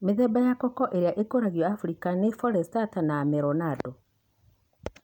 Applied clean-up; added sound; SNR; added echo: none; none; none; none.